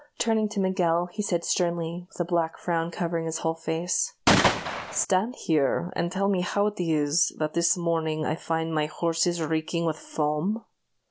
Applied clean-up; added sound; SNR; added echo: none; Gunshot, gunfire; -3 dB; none.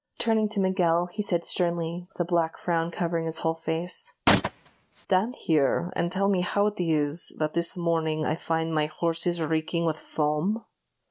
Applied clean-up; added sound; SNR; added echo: neural mask model RNNoise.